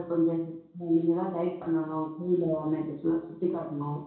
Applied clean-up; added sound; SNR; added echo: none; none; none; reverberation time 0.6 s.